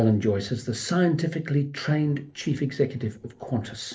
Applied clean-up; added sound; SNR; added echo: neural separator model SepFormer DNS4.